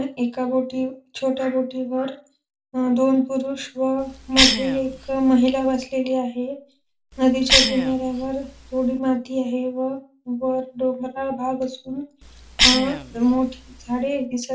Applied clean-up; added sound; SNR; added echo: none; Cough; 3 dB; reverberation time 0.3 s.